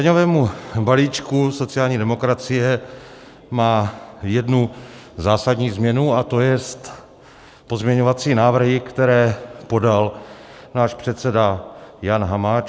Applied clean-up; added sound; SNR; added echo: none; none; none; none.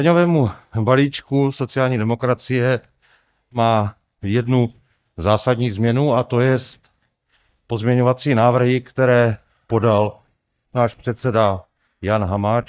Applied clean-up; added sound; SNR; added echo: neural mask model DeepFilterNet 3.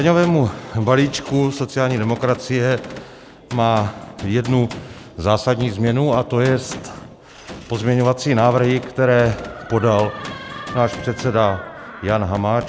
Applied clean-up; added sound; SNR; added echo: none; Door + Gunshot, gunfire; 16 dB; none.